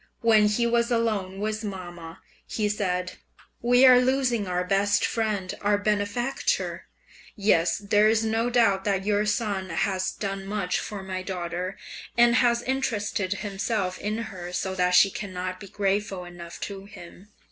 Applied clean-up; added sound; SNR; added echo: none; none; none; none.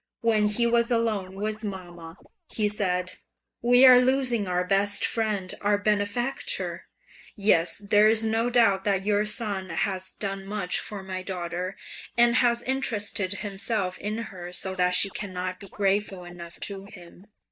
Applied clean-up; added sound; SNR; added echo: neural mask model DeepFilterNet 3.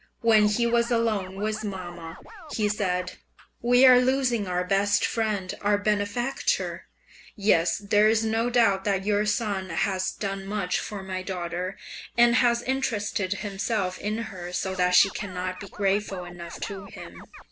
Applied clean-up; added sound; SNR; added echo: none; Scratching (performance technique); 16 dB; none.